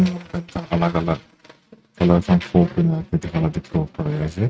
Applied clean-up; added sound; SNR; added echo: neural mask model RNNoise.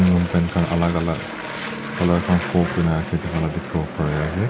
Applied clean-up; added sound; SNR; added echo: none; Aircraft; 9 dB; none.